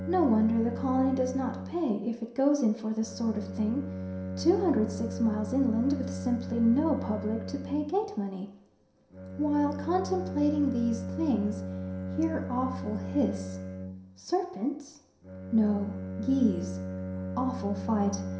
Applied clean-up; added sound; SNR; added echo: none; Bowed string instrument; 7 dB; reverberation time 0.7 s.